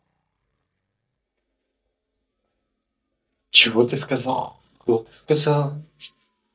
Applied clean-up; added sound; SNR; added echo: neural mask model DeepFilterNet 3.